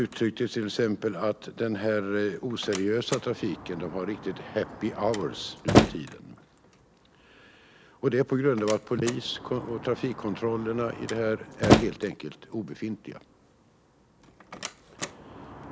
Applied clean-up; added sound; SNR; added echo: none; Slam; 2 dB; none.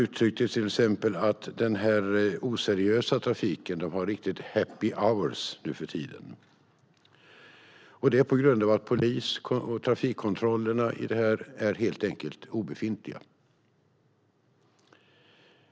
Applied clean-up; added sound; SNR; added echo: none; none; none; none.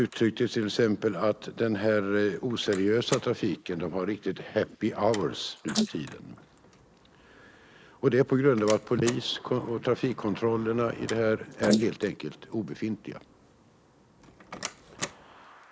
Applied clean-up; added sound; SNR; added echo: neural mask model Resemble Enhance denoiser.